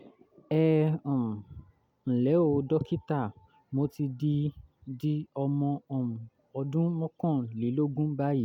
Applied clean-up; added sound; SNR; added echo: none; none; none; none.